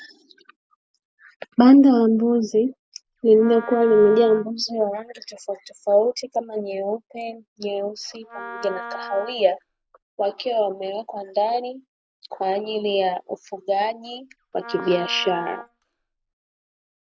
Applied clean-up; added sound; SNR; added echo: none; Wind instrument, woodwind instrument; 15 dB; none.